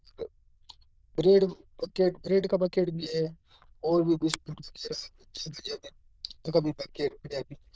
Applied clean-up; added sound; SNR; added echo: neural diffusion model UNIVERSE++.